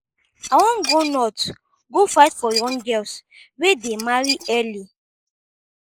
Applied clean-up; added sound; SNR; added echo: neural mask model Resemble Enhance denoiser.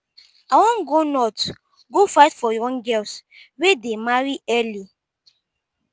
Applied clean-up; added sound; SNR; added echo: none; none; none; none.